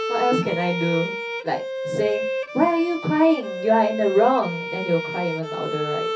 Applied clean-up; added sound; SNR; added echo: none; Bowed string instrument; 6 dB; reverberation time 0.3 s.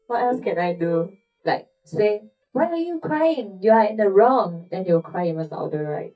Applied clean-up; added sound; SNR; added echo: neural mask model DeepFilterNet 3.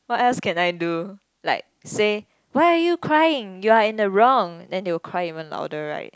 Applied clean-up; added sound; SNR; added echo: none; none; none; none.